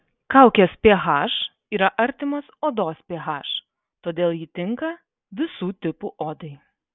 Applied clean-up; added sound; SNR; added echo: none; none; none; none.